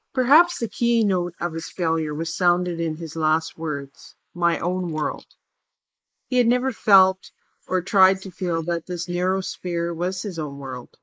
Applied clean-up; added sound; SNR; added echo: neural mask model Resemble Enhance denoiser.